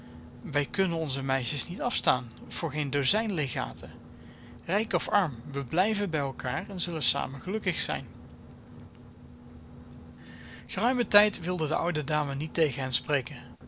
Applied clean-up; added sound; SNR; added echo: none; Boat, Water vehicle; 16 dB; none.